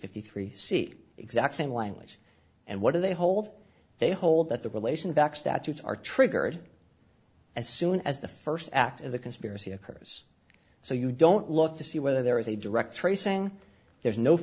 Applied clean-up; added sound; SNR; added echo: none; none; none; none.